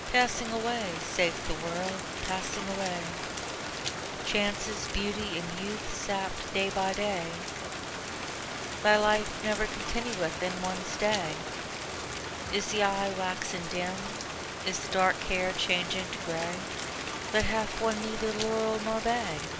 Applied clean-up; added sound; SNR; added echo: none; Rain; 4 dB; none.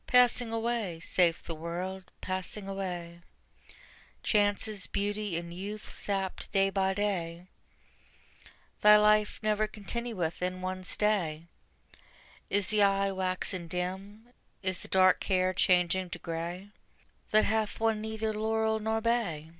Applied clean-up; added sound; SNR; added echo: none; none; none; none.